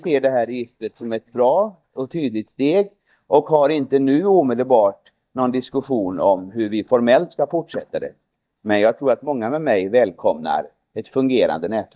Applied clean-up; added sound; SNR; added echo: neural mask model DeepFilterNet 3.